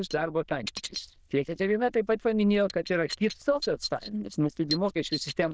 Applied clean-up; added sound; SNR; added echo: neural diffusion model UNIVERSE++.